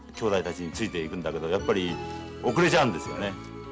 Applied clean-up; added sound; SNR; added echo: none; none; none; none.